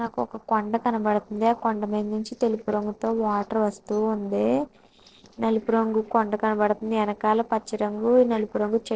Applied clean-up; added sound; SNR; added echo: neural separator model SepFormer DNS4.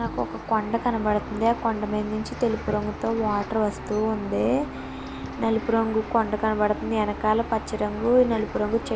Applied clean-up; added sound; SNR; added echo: none; Bus; 11 dB; none.